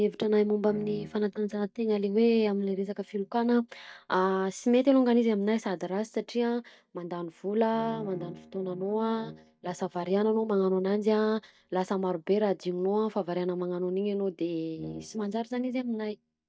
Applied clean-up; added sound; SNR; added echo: neural mask model DeepFilterNet 3.